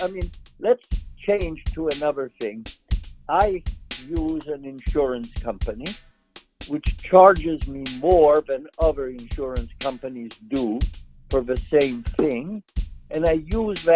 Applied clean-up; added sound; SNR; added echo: none; Drum / Drum kit; 9 dB; none.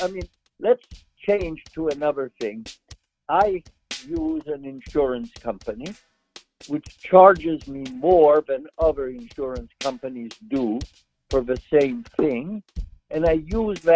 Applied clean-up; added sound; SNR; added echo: neural mask model RNNoise.